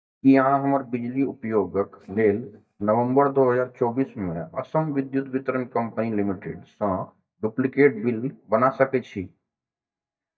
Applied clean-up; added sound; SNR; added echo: neural mask model DeepFilterNet 3.